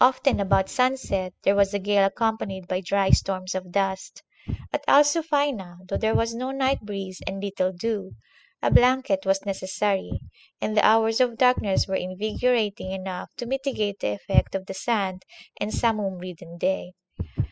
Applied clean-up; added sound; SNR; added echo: classical method spectral subtraction.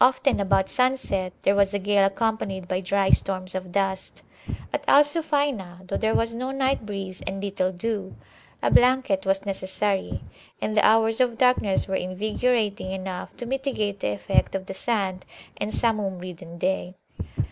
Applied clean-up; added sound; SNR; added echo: none; Walk, footsteps; 8 dB; none.